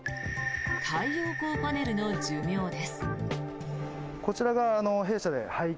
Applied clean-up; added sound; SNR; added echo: none; none; none; none.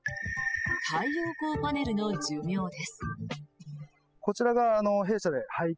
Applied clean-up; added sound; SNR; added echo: classical method spectral subtraction.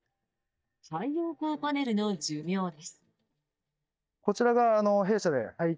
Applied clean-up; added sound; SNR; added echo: neural mask model DeepFilterNet 3.